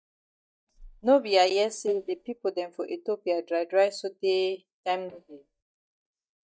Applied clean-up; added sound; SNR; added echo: neural mask model DeepFilterNet 3.